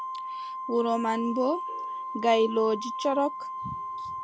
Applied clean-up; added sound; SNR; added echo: none; Organ; 6 dB; none.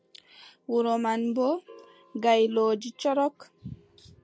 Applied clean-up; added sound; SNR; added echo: none; none; none; none.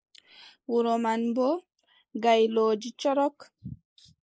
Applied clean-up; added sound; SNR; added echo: neural mask model Resemble Enhance denoiser.